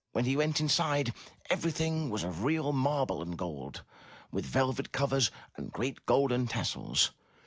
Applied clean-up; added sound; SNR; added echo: none; none; none; none.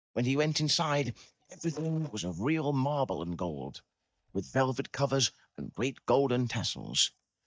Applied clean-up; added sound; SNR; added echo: neural mask model DeepFilterNet 3.